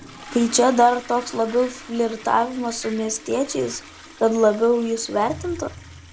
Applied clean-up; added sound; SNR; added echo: none; Toilet flush; 18 dB; none.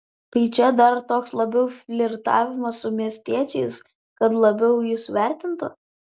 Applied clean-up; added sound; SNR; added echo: none; none; none; none.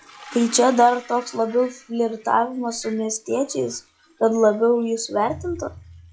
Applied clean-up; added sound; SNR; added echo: classical method log-MMSE.